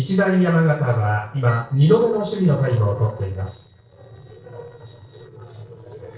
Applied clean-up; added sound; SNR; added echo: neural separator model SepFormer DNS4.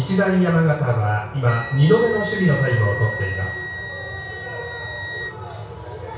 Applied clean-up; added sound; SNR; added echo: none; Wind instrument, woodwind instrument; 11 dB; reverberation time 0.6 s.